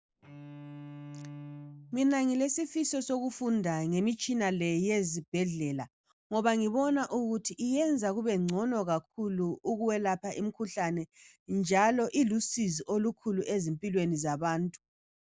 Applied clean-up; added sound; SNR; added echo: none; Bowed string instrument; 18 dB; none.